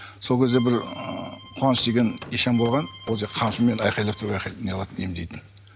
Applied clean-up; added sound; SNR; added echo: none; Accordion + Hammer; 16 dB; none.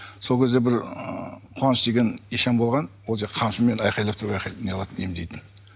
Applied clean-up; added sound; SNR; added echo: none; none; none; none.